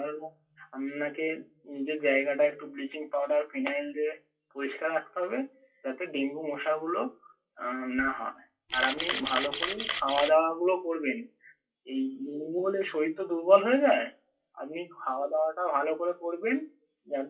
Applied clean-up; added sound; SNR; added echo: classical method WPE with log-MMSE.